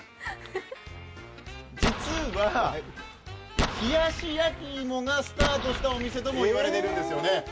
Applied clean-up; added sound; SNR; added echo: none; Explosion; 3 dB; none.